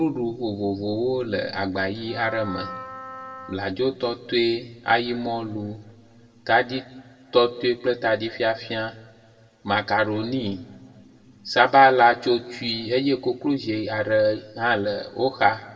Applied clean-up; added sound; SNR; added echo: none; Wind instrument, woodwind instrument; 14 dB; reverberation time 1.2 s.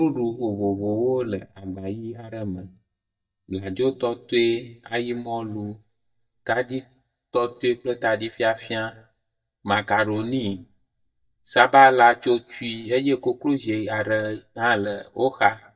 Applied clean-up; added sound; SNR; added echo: neural mask model DeepFilterNet 3.